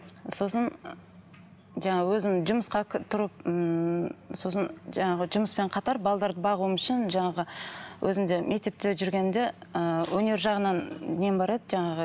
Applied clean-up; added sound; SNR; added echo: none; none; none; none.